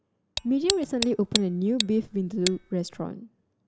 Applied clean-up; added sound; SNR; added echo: none; Tick; 5 dB; none.